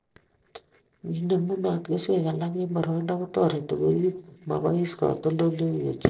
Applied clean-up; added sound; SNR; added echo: neural separator model SepFormer DNS4.